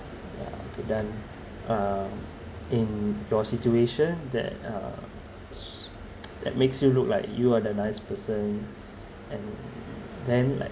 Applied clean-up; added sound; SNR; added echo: none; none; none; none.